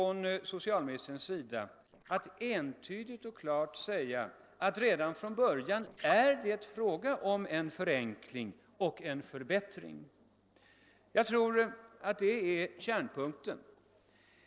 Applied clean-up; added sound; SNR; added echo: neural separator model SepFormer DNS4.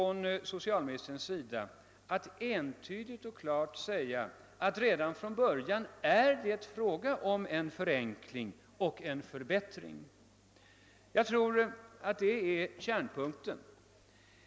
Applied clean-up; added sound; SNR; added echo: none; none; none; none.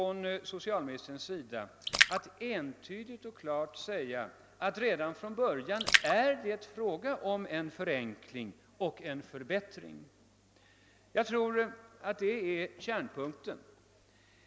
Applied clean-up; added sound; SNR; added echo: none; Splash, splatter; -1 dB; none.